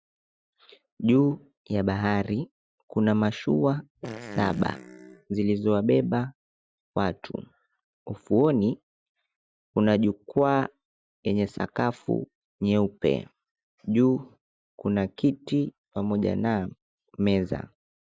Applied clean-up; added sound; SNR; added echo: classical method Wiener filter.